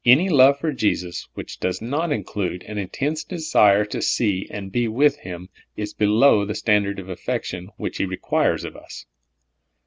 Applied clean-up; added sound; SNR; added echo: none; none; none; none.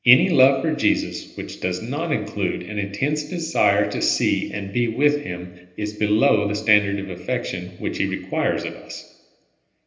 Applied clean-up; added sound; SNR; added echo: none; none; none; reverberation time 0.8 s.